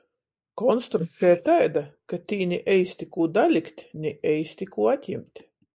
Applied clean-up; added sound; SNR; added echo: neural mask model Resemble Enhance denoiser.